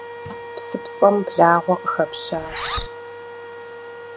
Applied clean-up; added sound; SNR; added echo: none; Zipper (clothing) + Wind instrument, woodwind instrument; 11 dB; none.